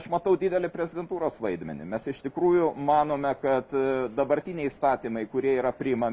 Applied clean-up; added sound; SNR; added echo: none; none; none; none.